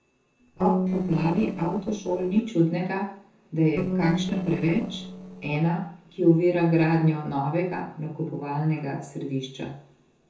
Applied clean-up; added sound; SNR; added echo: neural separator model SepFormer DNS4.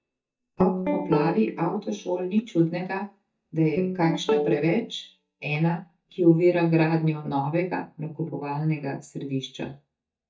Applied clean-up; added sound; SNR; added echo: neural mask model DeepFilterNet 3.